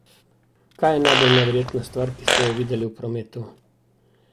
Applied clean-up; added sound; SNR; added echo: none; Fart; 0 dB; none.